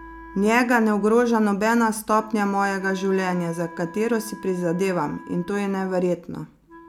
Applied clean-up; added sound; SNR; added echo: none; Wind instrument, woodwind instrument; 20 dB; none.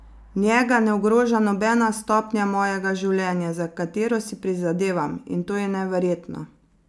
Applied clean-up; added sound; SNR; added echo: none; none; none; none.